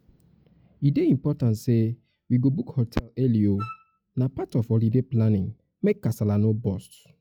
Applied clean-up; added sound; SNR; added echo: classical method log-MMSE.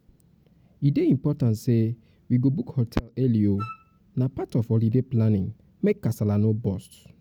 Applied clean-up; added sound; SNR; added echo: none; Wind instrument, woodwind instrument; 18 dB; none.